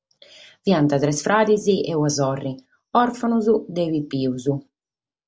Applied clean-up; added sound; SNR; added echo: none; none; none; none.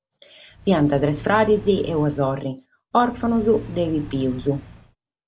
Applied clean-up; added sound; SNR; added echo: none; Accelerating, revving, vroom / Car; 15 dB; none.